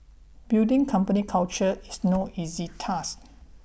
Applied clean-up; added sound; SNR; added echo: none; none; none; none.